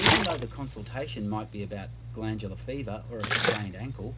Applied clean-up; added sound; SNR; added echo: none; Splash, splatter; -4 dB; reverberation time 0.2 s.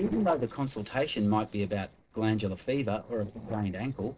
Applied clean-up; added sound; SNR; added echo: neural separator model SepFormer DNS4.